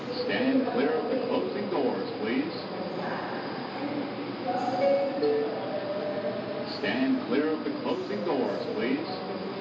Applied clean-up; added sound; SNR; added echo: none; Subway, metro, underground; -3 dB; reverberation time 2.2 s.